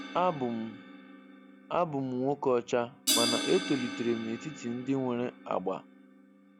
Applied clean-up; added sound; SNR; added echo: none; Crash cymbal; 6 dB; none.